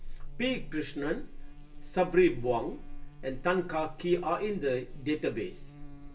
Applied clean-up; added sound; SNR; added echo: none; Buzz; 9 dB; reverberation time 0.2 s.